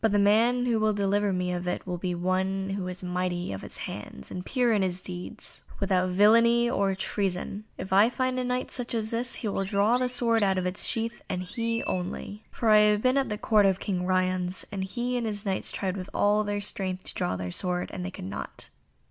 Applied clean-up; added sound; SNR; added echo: none; Chirp, tweet; 17 dB; none.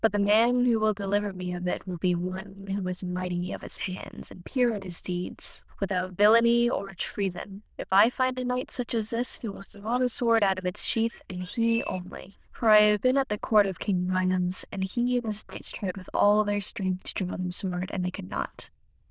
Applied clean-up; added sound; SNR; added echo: neural diffusion model UNIVERSE++.